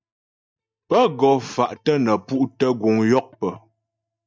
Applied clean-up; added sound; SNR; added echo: neural mask model DeepFilterNet 3.